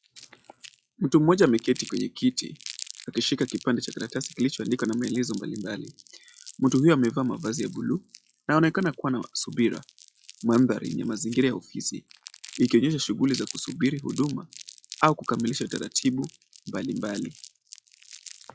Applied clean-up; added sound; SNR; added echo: classical method log-MMSE.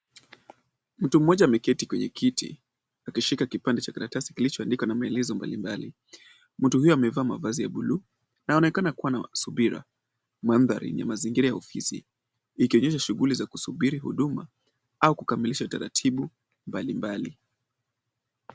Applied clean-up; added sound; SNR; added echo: none; none; none; none.